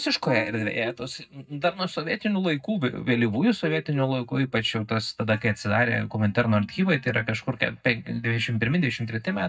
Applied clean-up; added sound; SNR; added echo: neural mask model DeepFilterNet 3.